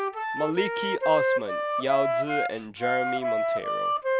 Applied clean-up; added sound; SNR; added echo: none; Wind instrument, woodwind instrument; -3 dB; none.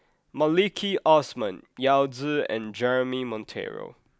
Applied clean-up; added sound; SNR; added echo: none; none; none; none.